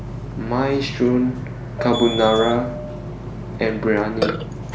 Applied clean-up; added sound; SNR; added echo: none; Burping, eructation; 6 dB; none.